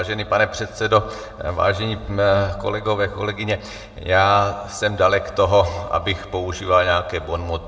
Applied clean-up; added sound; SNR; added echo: none; none; none; reverberation time 0.8 s.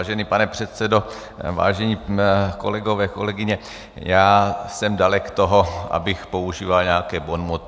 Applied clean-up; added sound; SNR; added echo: none; none; none; none.